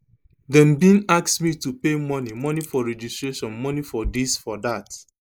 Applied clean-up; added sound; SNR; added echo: neural mask model Resemble Enhance denoiser.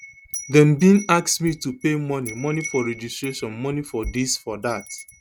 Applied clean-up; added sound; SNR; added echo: neural mask model RNNoise.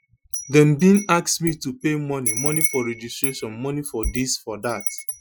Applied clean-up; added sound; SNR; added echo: classical method Wiener filter.